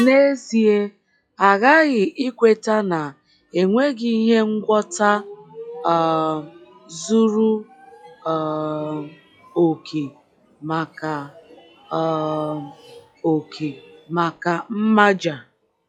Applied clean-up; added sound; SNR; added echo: classical method log-MMSE.